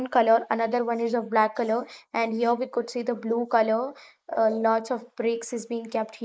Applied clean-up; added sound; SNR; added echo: neural mask model Resemble Enhance denoiser.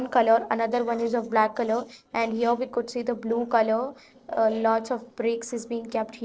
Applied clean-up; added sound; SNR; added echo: neural separator model SepFormer DNS4.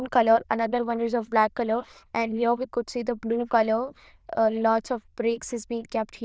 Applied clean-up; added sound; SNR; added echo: neural diffusion model UNIVERSE++.